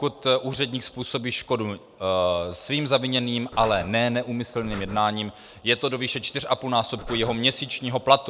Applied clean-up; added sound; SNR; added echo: none; Breathing; 12 dB; none.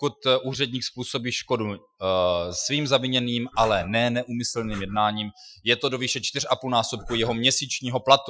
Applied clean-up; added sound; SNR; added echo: classical method Wiener filter.